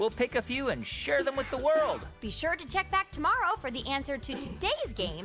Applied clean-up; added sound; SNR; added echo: none; Cough; 16 dB; none.